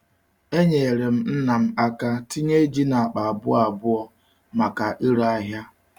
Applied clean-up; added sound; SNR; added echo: none; none; none; none.